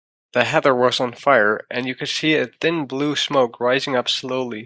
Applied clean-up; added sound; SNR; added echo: neural mask model Resemble Enhance denoiser.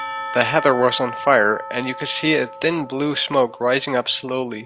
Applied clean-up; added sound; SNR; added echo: none; Church bell / Percussion; 12 dB; none.